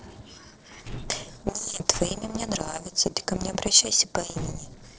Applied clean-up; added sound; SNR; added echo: neural separator model SepFormer DNS4.